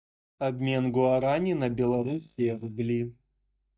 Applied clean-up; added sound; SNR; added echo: neural mask model DeepFilterNet 3.